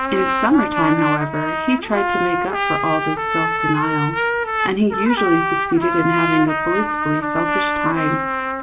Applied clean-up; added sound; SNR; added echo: none; Trumpet; 0 dB; none.